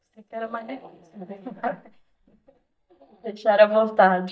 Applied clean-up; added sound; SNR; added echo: neural mask model DeepFilterNet 3.